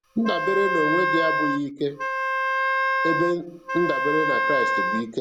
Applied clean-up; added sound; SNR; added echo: none; Wind instrument, woodwind instrument; -2 dB; none.